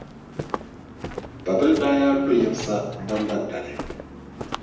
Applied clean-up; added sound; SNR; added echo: none; Walk, footsteps; 11 dB; reverberation time 0.8 s.